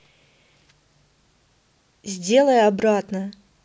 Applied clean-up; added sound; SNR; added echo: none; none; none; none.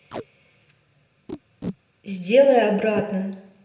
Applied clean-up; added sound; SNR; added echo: none; Packing tape, duct tape; 17 dB; reverberation time 0.9 s.